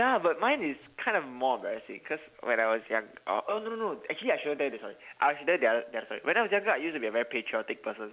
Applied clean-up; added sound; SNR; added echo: none; none; none; none.